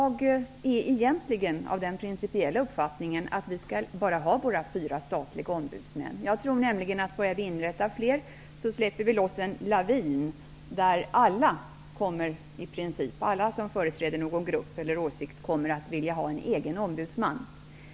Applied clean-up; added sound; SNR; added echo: none; none; none; none.